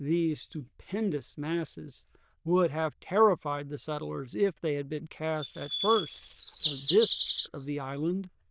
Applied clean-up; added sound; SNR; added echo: neural diffusion model UNIVERSE++.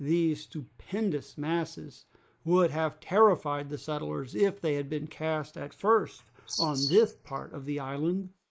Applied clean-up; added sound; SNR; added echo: neural mask model Resemble Enhance denoiser.